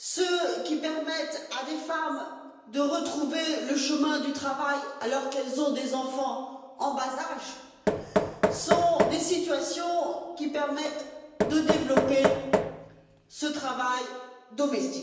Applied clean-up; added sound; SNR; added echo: none; Knock; 1 dB; reverberation time 1.0 s.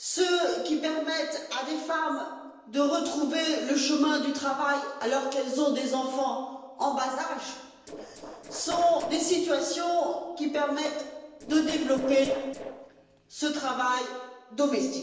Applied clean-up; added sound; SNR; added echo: neural separator model SepFormer DNS4.